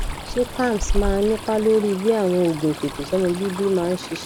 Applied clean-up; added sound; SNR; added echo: none; Stream; 7 dB; none.